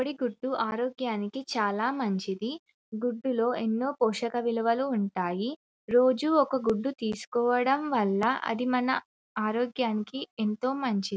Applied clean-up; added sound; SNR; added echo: none; none; none; none.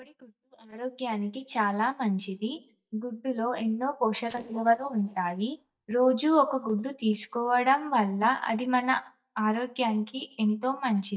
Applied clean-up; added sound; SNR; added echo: neural mask model DeepFilterNet 3.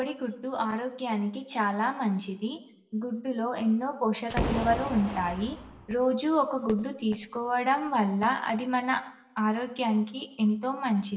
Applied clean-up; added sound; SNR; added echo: none; Boom; 7 dB; reverberation time 0.9 s.